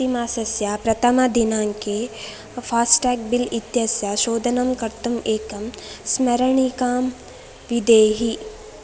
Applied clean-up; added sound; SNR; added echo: none; none; none; none.